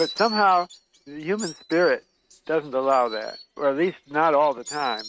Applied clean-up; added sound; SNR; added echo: neural mask model RNNoise.